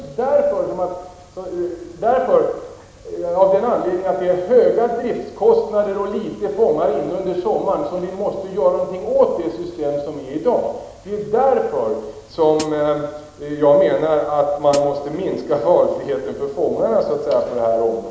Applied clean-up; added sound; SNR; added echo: none; Hi-hat; 13 dB; none.